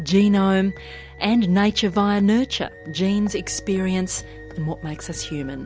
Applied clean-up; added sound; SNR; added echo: none; none; none; none.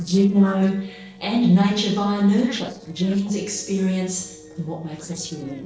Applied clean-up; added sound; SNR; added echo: neural separator model SepFormer DNS4.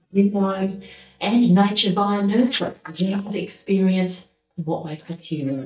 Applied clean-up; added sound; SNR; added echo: neural mask model DeepFilterNet 3.